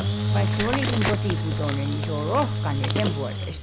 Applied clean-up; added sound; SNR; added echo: none; Engine / Drill; -4 dB; none.